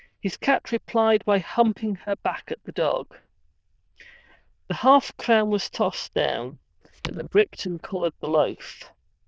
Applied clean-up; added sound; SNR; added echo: neural diffusion model UNIVERSE++.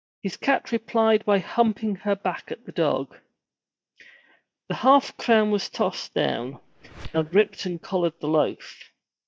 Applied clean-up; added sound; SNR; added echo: neural mask model DeepFilterNet 3.